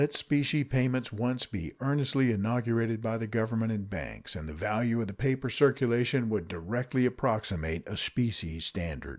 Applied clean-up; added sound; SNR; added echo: none; none; none; none.